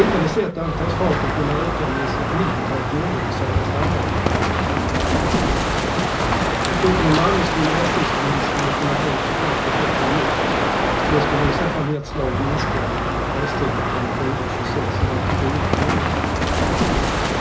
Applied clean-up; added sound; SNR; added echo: none; Crow; -5 dB; reverberation time 0.5 s.